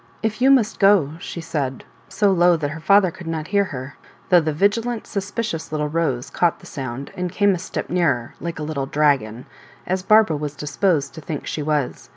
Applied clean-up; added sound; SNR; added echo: none; none; none; none.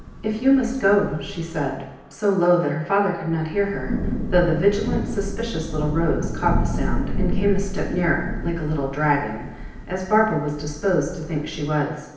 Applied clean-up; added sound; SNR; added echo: none; Thunder / Rain; 4 dB; reverberation time 0.9 s.